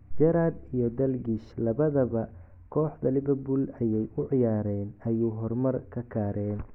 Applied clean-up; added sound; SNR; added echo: none; none; none; none.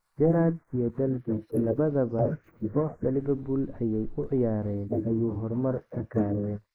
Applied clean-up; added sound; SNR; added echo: neural mask model Resemble Enhance denoiser.